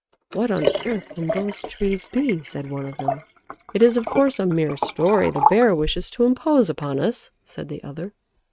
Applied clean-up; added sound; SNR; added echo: neural mask model RNNoise.